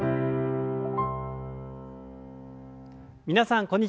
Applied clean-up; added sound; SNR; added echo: none; none; none; none.